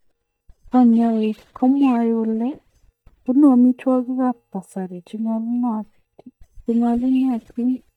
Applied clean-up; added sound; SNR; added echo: neural mask model DeepFilterNet 3.